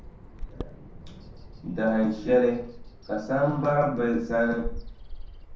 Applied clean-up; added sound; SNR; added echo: none; Bird vocalization, bird call, bird song; 12 dB; reverberation time 0.5 s.